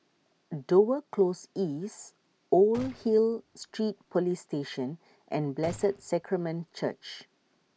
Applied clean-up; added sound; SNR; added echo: none; Gunshot, gunfire; 19 dB; none.